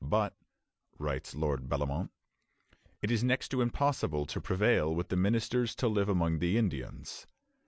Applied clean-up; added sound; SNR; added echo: none; none; none; none.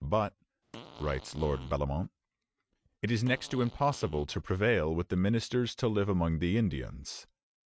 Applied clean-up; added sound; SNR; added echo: neural mask model RNNoise.